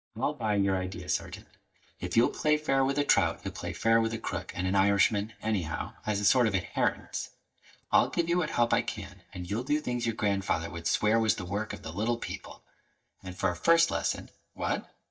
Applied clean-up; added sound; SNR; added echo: neural mask model DeepFilterNet 3.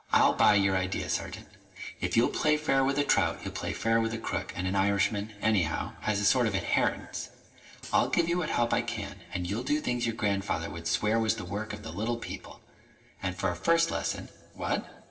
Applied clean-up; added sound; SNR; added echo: none; Hi-hat; 18 dB; reverberation time 1.7 s.